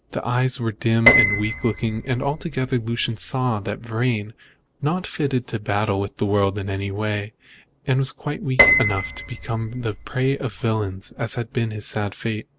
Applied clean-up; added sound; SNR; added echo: none; Piano; 0 dB; none.